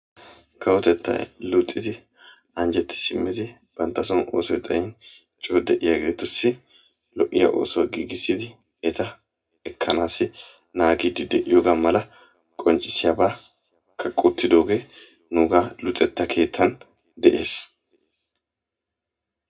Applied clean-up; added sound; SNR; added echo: none; none; none; reverberation time 0.2 s.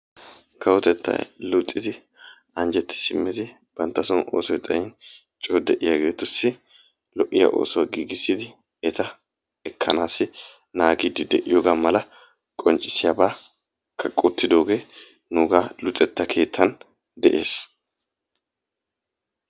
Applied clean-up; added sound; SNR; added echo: none; none; none; none.